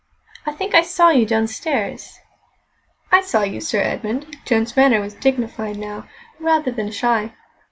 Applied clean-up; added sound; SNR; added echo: none; none; none; none.